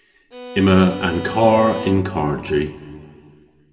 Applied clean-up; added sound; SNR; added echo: none; Bowed string instrument; 13 dB; reverberation time 1.6 s.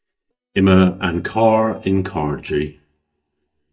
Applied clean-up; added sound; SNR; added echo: neural mask model DeepFilterNet 3.